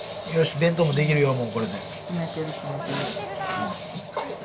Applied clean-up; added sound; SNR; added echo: none; none; none; none.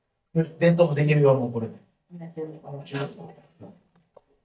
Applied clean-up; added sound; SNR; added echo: neural mask model DeepFilterNet 3.